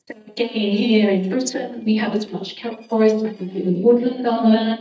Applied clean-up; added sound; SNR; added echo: neural mask model DeepFilterNet 3.